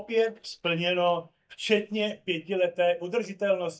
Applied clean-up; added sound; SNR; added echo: neural mask model DeepFilterNet 3.